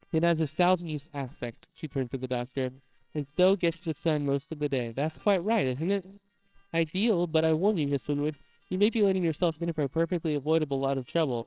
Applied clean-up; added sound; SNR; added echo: neural separator model SepFormer WHAMR!.